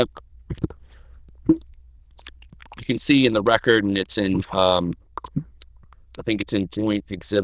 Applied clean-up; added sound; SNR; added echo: neural diffusion model UNIVERSE++.